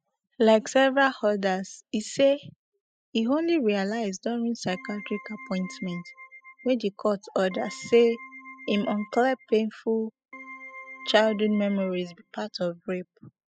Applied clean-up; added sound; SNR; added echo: classical method spectral subtraction.